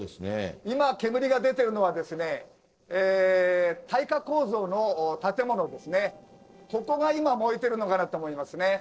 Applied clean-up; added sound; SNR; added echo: neural separator model SepFormer DNS4.